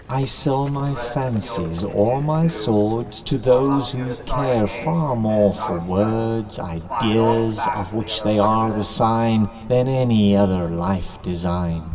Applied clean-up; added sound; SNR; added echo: none; Livestock, farm animals, working animals; 12 dB; reverberation time 2.4 s.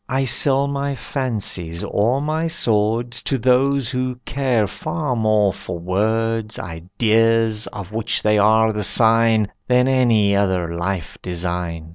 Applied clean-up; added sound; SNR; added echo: none; none; none; none.